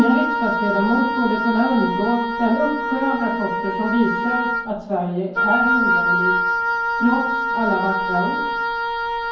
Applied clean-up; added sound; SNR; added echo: none; Wind instrument, woodwind instrument; 0 dB; reverberation time 0.9 s.